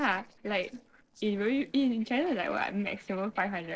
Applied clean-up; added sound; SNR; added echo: neural separator model SepFormer DNS4.